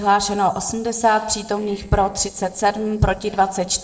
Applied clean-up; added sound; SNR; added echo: neural separator model SepFormer DNS4.